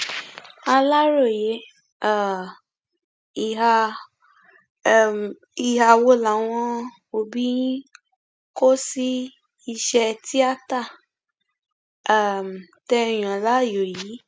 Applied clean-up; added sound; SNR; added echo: none; none; none; none.